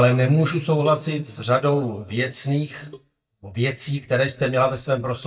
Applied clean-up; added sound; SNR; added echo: neural mask model DeepFilterNet 3.